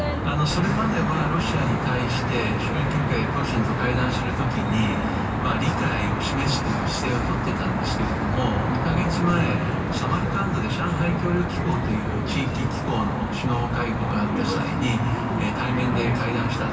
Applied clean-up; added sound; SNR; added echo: none; Traffic noise, roadway noise; 0 dB; reverberation time 2.4 s.